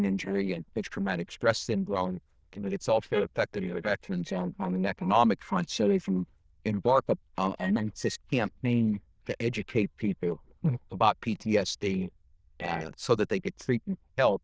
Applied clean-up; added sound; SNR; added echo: neural diffusion model UNIVERSE++.